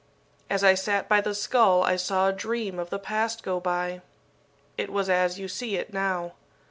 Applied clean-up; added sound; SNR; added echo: none; none; none; none.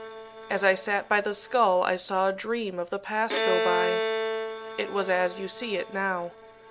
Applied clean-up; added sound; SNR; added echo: none; Bowed string instrument; 5 dB; none.